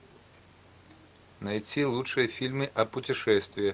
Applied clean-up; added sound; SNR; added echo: none; none; none; none.